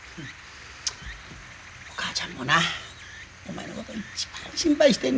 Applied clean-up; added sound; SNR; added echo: none; none; none; none.